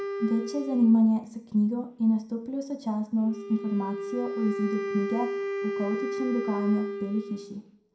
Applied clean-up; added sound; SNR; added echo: none; Wind instrument, woodwind instrument; 7 dB; reverberation time 0.5 s.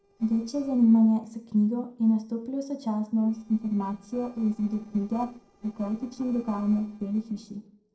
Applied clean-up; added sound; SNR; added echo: neural separator model SepFormer DNS4.